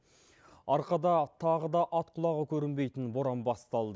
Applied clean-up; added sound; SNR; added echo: none; none; none; none.